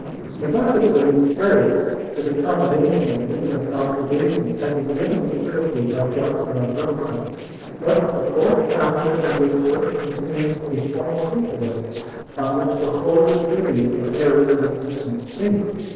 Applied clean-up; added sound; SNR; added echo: neural separator model SepFormer DNS4.